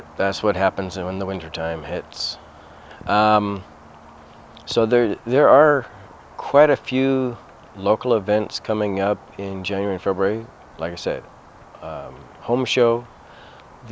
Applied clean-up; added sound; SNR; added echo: none; none; none; none.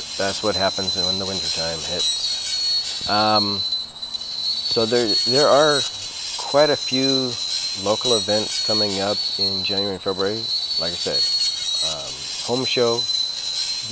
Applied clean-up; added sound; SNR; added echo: none; Screech; 0 dB; none.